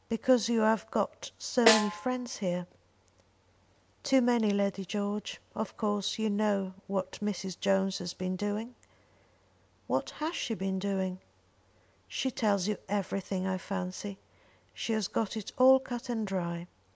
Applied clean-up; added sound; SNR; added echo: none; Snare drum; 1 dB; none.